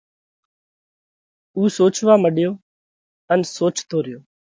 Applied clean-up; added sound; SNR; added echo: none; none; none; none.